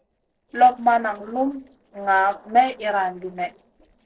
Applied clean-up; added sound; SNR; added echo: neural separator model SepFormer DNS4.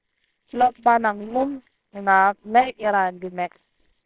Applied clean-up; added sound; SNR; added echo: neural separator model SepFormer WHAMR!.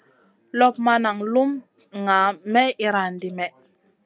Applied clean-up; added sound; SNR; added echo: none; none; none; none.